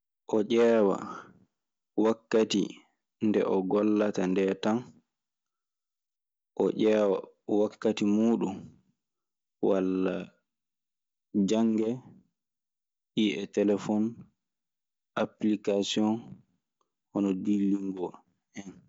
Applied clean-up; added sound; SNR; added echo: none; none; none; none.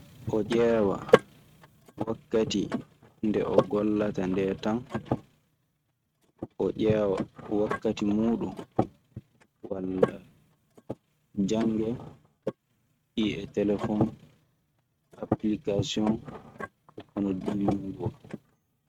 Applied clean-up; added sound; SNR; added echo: neural mask model RNNoise.